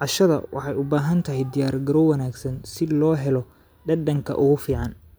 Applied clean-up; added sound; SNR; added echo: none; none; none; none.